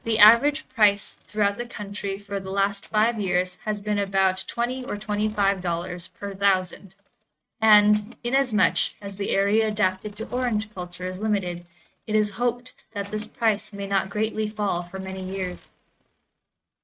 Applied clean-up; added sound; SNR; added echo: neural mask model RNNoise.